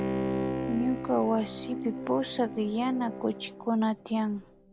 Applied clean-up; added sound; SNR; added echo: none; Bowed string instrument; 6 dB; none.